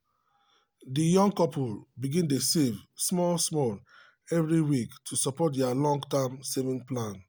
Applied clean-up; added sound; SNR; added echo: none; none; none; none.